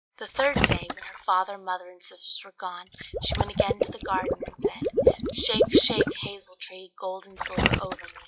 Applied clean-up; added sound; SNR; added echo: classical method log-MMSE.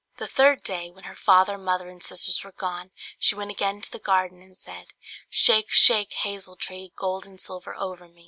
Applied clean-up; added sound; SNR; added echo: none; none; none; none.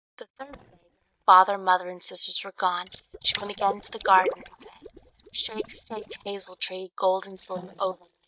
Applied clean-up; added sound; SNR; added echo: neural mask model DeepFilterNet 3.